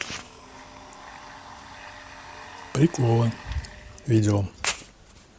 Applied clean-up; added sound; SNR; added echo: none; Domestic sounds, home sounds; 18 dB; none.